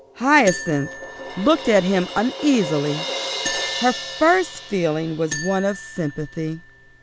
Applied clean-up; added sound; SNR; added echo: none; Crash cymbal + Marimba, xylophone; 9 dB; none.